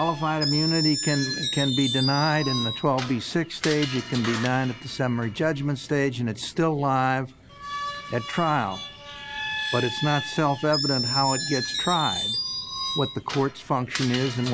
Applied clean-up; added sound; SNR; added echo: none; Screech; 6 dB; none.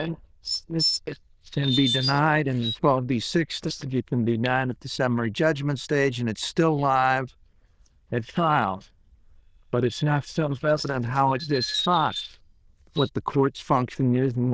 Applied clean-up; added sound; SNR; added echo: neural diffusion model UNIVERSE++.